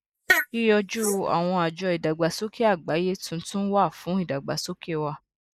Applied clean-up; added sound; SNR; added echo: neural mask model Resemble Enhance denoiser.